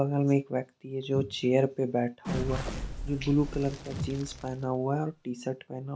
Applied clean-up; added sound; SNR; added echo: none; Crackle; 7 dB; none.